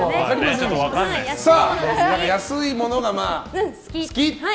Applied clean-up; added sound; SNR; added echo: none; none; none; none.